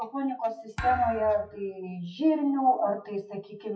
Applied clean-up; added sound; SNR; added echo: classical method WPE with log-MMSE.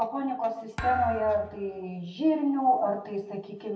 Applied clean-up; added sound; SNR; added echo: none; Thump, thud; 12 dB; reverberation time 0.7 s.